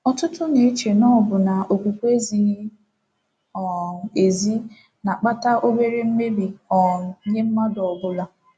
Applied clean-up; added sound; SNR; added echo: none; none; none; none.